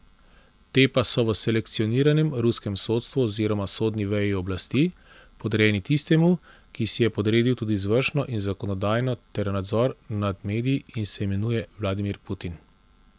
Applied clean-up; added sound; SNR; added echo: none; none; none; none.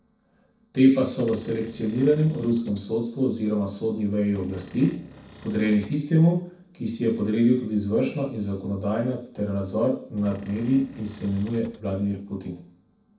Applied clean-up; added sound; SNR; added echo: neural separator model SepFormer DNS4.